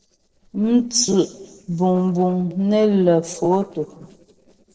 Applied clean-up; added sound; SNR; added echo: neural separator model SepFormer DNS4.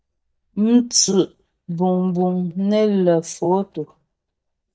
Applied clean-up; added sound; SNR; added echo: neural mask model DeepFilterNet 3.